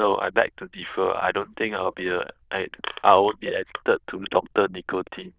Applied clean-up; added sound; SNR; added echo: neural diffusion model UNIVERSE++.